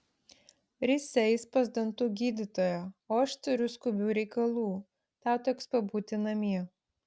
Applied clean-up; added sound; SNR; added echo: none; none; none; none.